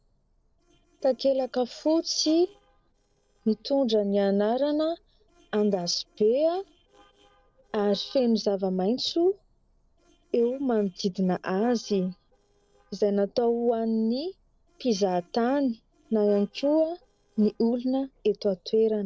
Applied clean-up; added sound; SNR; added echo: neural separator model SepFormer DNS4.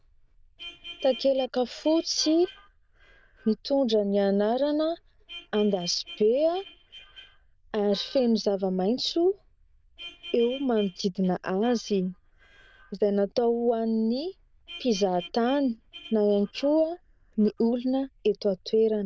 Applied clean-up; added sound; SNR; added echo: neural diffusion model UNIVERSE++.